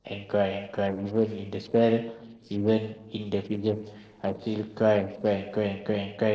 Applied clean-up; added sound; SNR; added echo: neural separator model SepFormer DNS4.